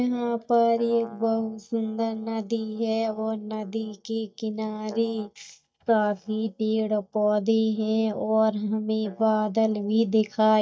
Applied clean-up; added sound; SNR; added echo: neural mask model DeepFilterNet 3.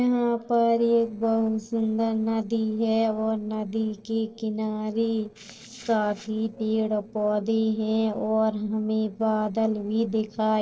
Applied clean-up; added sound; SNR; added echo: neural separator model SepFormer DNS4.